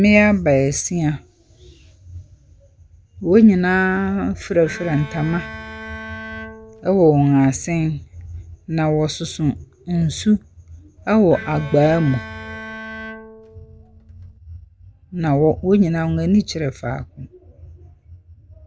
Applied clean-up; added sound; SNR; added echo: none; Bowed string instrument; 15 dB; none.